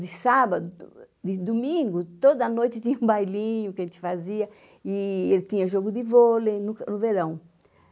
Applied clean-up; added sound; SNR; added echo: none; none; none; none.